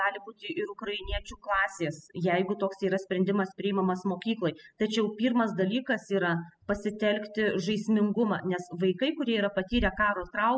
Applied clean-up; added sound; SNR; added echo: classical method spectral subtraction.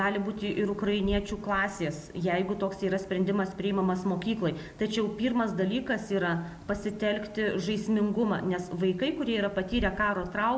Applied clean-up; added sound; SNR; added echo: none; Wind / Bird; 19 dB; none.